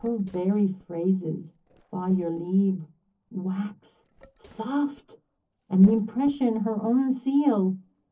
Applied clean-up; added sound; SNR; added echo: neural separator model SepFormer DNS4.